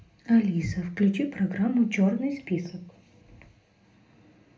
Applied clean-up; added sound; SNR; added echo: none; none; none; reverberation time 0.3 s.